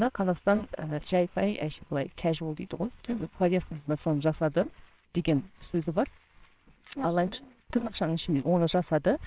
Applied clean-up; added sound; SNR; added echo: neural separator model SepFormer WHAMR!.